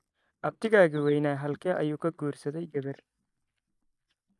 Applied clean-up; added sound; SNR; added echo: neural mask model DeepFilterNet 3.